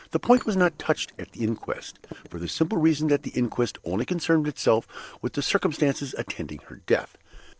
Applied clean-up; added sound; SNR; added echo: neural separator model SepFormer DNS4.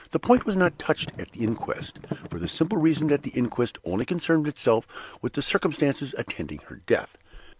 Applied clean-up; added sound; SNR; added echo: neural mask model Resemble Enhance denoiser.